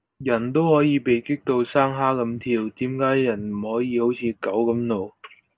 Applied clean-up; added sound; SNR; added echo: none; none; none; none.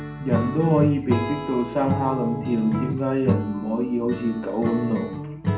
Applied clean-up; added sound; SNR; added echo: none; Acoustic guitar / Strum; 4 dB; reverberation time 0.6 s.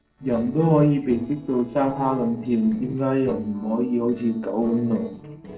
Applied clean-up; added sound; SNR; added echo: neural separator model SepFormer DNS4.